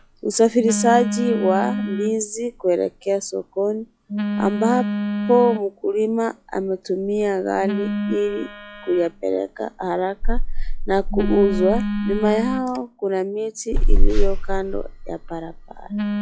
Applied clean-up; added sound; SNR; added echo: classical method log-MMSE.